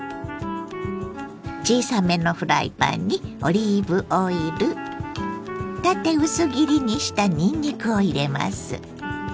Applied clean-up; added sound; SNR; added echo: none; none; none; none.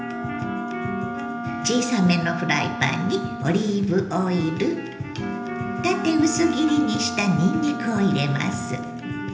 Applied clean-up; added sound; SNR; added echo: none; Wind instrument, woodwind instrument; 8 dB; reverberation time 0.8 s.